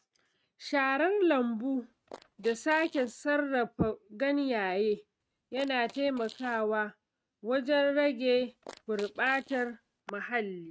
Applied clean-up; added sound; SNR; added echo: neural mask model RNNoise.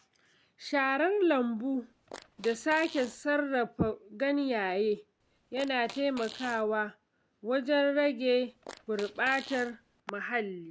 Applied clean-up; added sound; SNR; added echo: none; Fart; 18 dB; none.